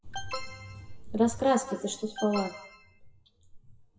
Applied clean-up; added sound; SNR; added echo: classical method WPE with log-MMSE.